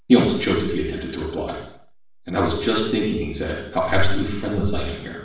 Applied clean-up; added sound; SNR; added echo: none; none; none; reverberation time 0.6 s.